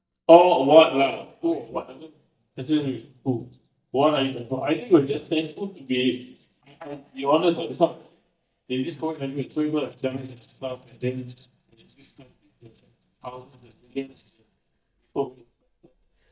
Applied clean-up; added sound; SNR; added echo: neural mask model DeepFilterNet 3.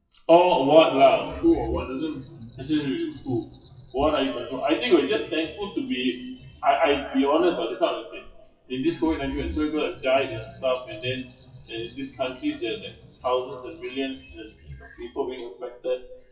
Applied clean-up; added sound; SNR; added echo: classical method WPE with log-MMSE.